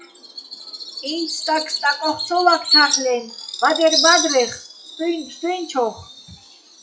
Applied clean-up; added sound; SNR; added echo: classical method log-MMSE.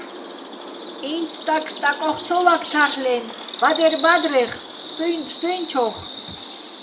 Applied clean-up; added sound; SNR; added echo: none; Bird vocalization, bird call, bird song; 2 dB; none.